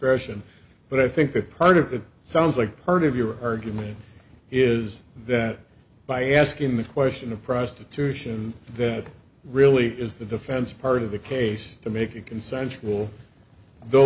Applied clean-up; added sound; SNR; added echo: none; none; none; none.